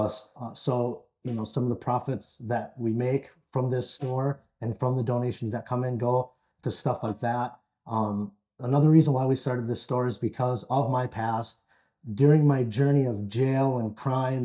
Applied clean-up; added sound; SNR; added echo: neural mask model DeepFilterNet 3.